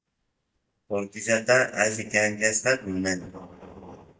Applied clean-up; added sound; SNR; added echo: neural mask model DeepFilterNet 3.